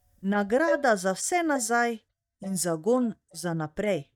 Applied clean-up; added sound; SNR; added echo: neural mask model DeepFilterNet 3.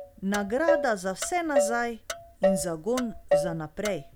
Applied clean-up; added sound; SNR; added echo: none; Motor vehicle (road); 0 dB; none.